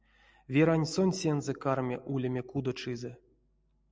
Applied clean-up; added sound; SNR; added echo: none; none; none; none.